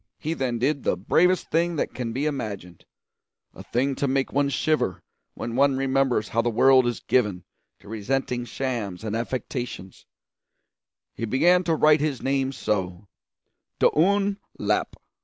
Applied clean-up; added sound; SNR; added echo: none; none; none; none.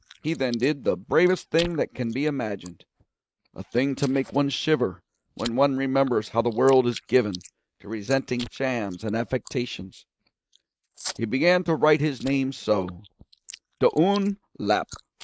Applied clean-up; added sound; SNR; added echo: neural mask model RNNoise.